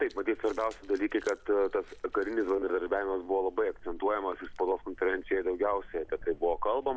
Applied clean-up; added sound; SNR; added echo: none; Chewing, mastication; 16 dB; none.